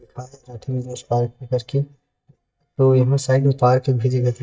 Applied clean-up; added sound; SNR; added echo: neural mask model DeepFilterNet 3.